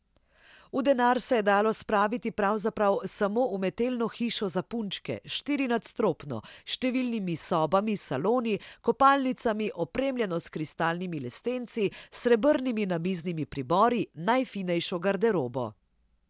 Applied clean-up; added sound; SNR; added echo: none; none; none; none.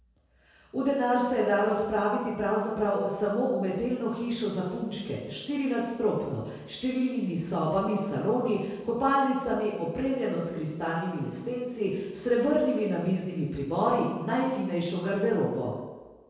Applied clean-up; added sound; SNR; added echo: none; none; none; reverberation time 1.2 s.